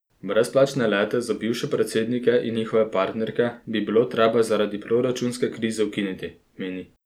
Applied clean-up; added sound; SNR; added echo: none; none; none; none.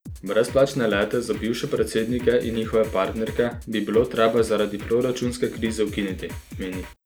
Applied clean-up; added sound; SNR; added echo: none; Drum kit; 15 dB; none.